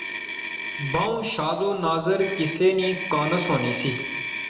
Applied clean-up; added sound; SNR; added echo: none; Motor vehicle (road); 8 dB; reverberation time 1.1 s.